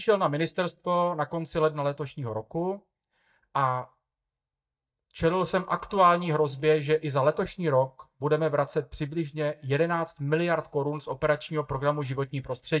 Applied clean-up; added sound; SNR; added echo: neural mask model DeepFilterNet 3.